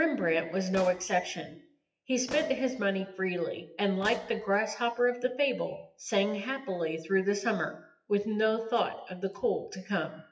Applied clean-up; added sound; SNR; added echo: classical method WPE with log-MMSE.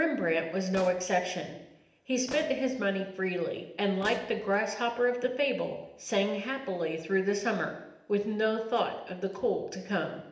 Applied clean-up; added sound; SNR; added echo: none; Explosion; 18 dB; reverberation time 0.8 s.